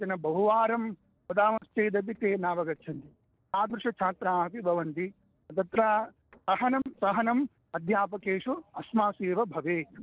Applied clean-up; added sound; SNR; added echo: neural separator model SepFormer DNS4.